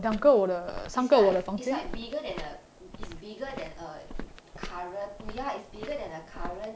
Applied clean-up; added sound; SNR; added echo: none; Walk, footsteps; 12 dB; none.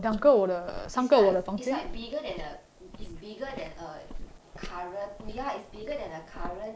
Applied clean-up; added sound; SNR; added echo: neural mask model Resemble Enhance denoiser.